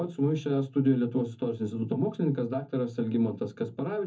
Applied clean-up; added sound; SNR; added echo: none; none; none; reverberation time 0.3 s.